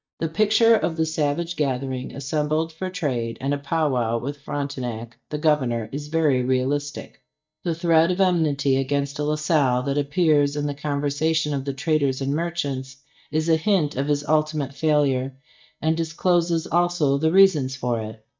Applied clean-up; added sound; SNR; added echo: neural mask model DeepFilterNet 3.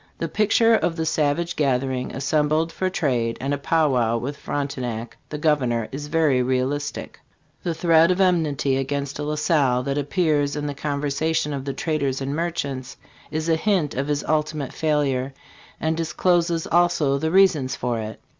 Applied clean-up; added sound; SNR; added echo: none; none; none; none.